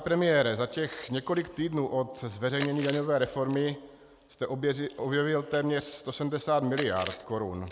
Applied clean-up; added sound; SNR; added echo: none; Chewing, mastication; 18 dB; none.